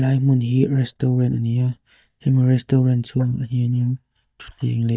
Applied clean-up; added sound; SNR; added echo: neural mask model DeepFilterNet 3.